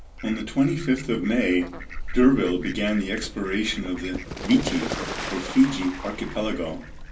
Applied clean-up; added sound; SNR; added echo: none; Fowl; 9 dB; reverberation time 0.3 s.